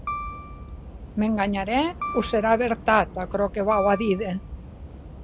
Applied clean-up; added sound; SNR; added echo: none; Piano + Subway, metro, underground / Train; 10 dB; none.